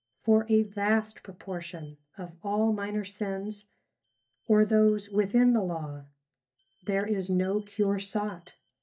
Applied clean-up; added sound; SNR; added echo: neural mask model DeepFilterNet 3.